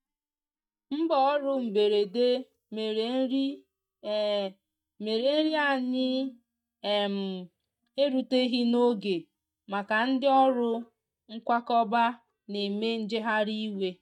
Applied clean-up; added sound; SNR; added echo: neural mask model DeepFilterNet 3.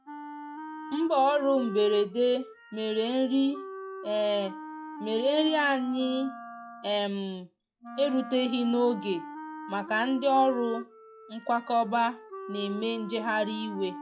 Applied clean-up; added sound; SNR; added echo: classical method log-MMSE.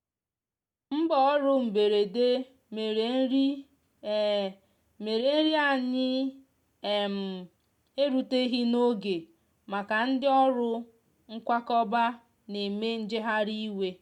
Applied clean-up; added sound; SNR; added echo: none; none; none; none.